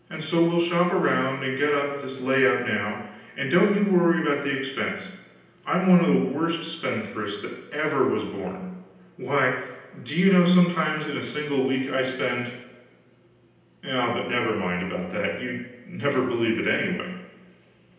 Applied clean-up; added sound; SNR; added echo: none; none; none; reverberation time 0.9 s.